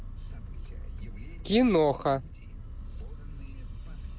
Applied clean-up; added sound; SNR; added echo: none; none; none; none.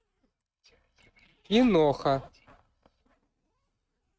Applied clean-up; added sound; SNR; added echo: neural mask model RNNoise.